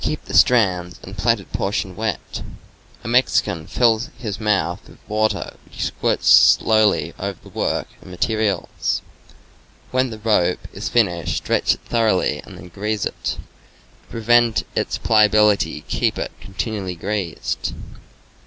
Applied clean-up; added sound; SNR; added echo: none; none; none; none.